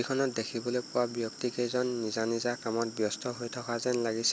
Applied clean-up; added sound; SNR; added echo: none; none; none; none.